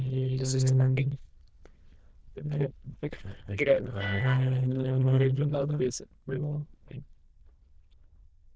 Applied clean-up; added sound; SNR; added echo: neural diffusion model UNIVERSE++.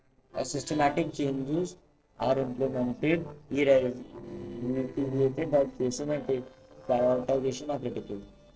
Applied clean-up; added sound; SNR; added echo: neural separator model SepFormer DNS4.